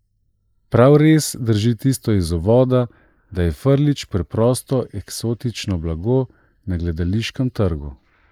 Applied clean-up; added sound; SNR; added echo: neural mask model Resemble Enhance denoiser.